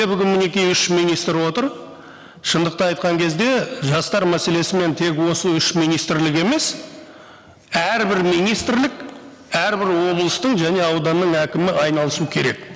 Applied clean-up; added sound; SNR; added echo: none; none; none; none.